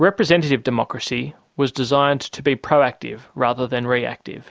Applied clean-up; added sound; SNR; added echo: none; none; none; none.